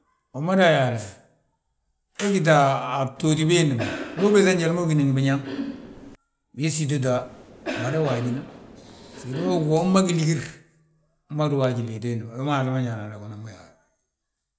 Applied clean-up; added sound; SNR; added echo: none; Cough; 11 dB; none.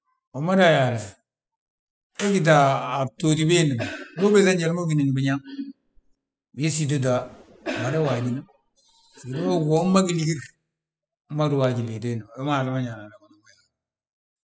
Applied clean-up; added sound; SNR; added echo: classical method spectral subtraction.